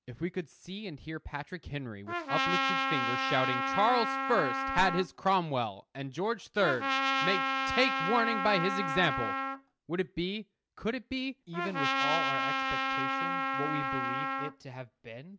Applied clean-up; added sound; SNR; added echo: none; Trumpet; -2 dB; none.